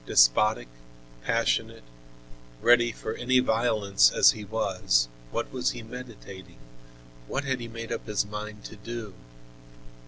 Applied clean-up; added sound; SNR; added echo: none; none; none; none.